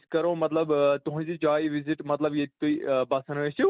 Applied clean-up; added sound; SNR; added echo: none; none; none; none.